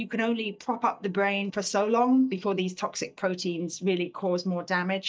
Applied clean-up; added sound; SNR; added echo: neural mask model DeepFilterNet 3.